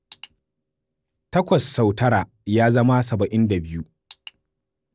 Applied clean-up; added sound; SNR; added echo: none; none; none; none.